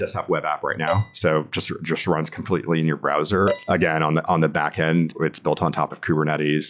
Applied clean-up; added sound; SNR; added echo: classical method log-MMSE.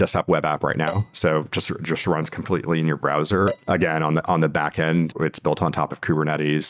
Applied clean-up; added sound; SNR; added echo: neural mask model RNNoise.